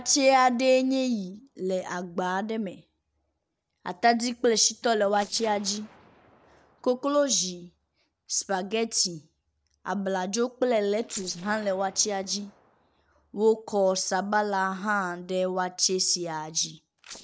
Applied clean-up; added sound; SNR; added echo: neural separator model SepFormer DNS4.